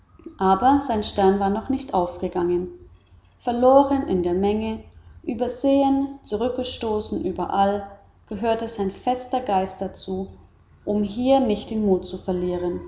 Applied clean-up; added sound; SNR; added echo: none; none; none; none.